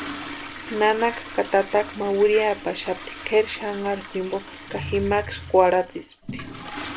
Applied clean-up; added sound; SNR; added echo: none; Toilet flush; 12 dB; none.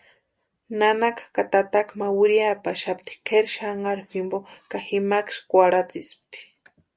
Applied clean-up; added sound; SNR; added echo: none; none; none; none.